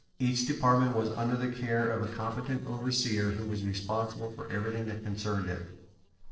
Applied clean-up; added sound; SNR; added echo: neural separator model SepFormer DNS4.